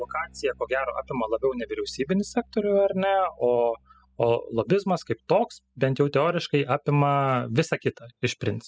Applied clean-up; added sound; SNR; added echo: classical method spectral subtraction.